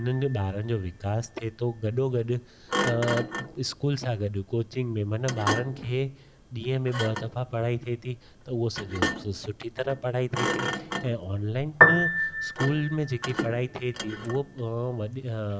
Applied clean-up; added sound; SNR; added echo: none; Piano + Thump, thud; 2 dB; none.